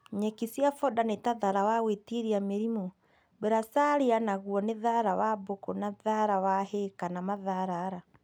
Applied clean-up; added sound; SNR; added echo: none; none; none; none.